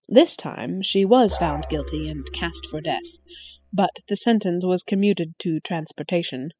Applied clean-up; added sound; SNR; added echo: classical method spectral subtraction.